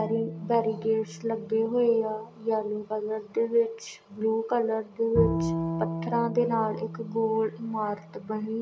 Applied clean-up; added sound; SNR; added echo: none; Bowed string instrument; 8 dB; none.